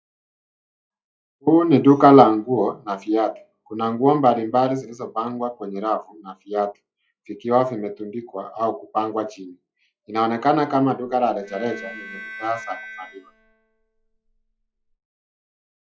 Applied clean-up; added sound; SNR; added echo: classical method log-MMSE.